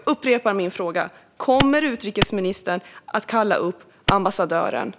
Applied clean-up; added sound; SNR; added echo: none; Clapping; 2 dB; none.